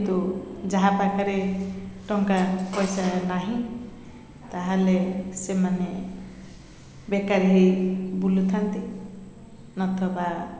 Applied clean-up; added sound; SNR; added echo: none; none; none; none.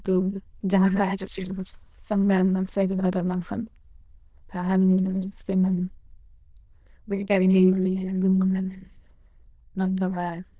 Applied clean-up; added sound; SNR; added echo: neural diffusion model UNIVERSE++.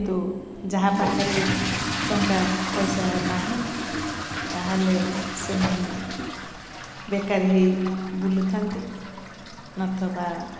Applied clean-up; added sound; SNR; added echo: none; Fill (with liquid) / Toilet flush; 5 dB; none.